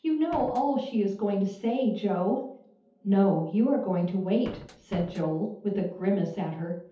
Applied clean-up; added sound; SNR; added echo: none; Slam; 16 dB; reverberation time 0.6 s.